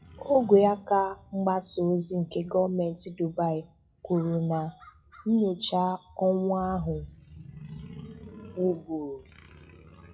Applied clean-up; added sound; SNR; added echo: classical method WPE with log-MMSE.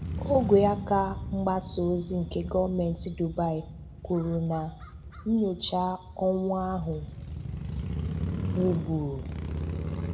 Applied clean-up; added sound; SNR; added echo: none; Motorcycle / Crow; 6 dB; reverberation time 2.3 s.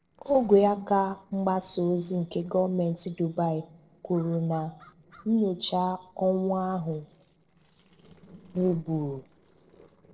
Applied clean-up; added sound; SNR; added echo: neural separator model SepFormer DNS4.